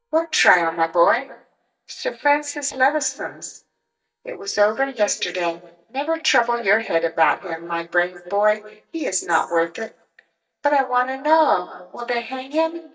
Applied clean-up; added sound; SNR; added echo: neural mask model DeepFilterNet 3.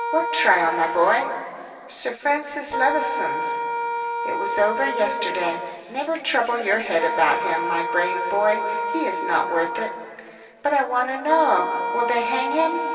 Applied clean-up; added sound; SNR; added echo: none; Wind instrument, woodwind instrument; 4 dB; reverberation time 2.8 s.